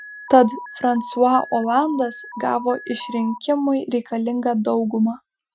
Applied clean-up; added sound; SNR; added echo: classical method Wiener filter.